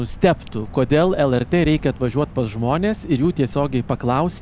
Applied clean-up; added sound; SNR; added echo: none; Drip / Water; 15 dB; none.